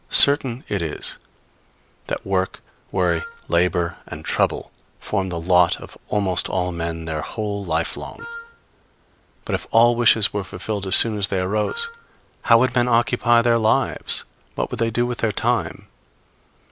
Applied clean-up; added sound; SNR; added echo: none; Wind instrument, woodwind instrument; 15 dB; none.